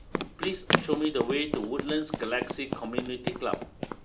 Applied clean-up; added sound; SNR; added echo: none; Run; 1 dB; none.